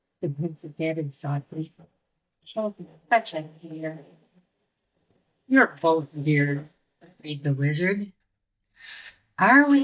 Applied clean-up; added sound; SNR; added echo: neural mask model DeepFilterNet 3.